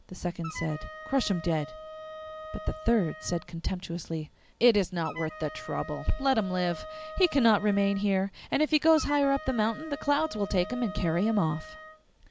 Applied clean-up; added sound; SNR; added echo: none; Wind instrument, woodwind instrument; 14 dB; none.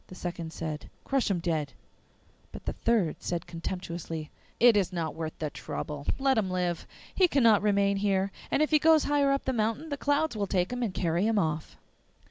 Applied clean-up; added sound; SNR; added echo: none; none; none; none.